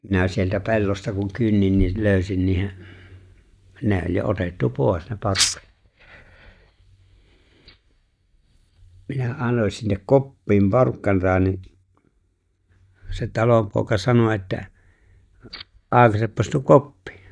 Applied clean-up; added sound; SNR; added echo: neural mask model DeepFilterNet 3.